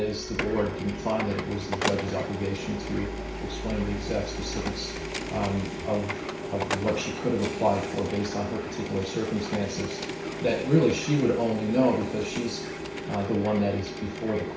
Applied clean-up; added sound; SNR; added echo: none; Printer; 5 dB; reverberation time 0.6 s.